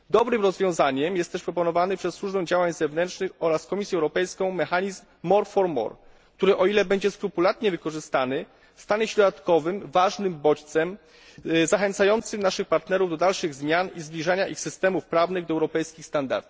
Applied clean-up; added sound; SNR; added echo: none; none; none; none.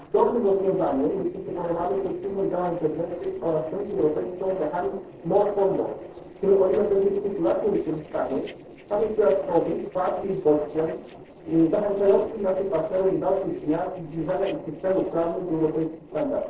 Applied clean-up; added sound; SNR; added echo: neural separator model SepFormer DNS4.